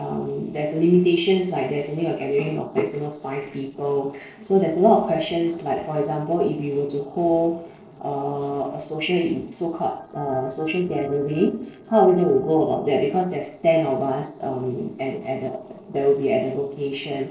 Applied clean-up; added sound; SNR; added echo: neural separator model SepFormer DNS4.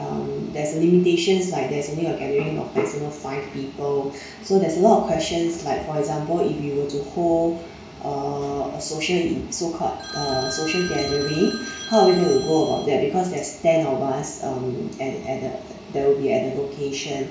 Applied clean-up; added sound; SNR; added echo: none; Telephone; 10 dB; reverberation time 0.6 s.